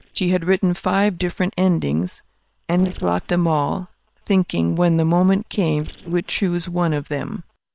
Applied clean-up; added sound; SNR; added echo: neural separator model SepFormer WHAM!.